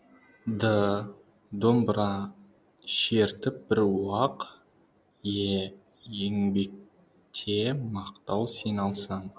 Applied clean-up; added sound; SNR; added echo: none; none; none; none.